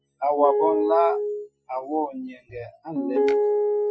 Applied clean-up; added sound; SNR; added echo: classical method Wiener filter.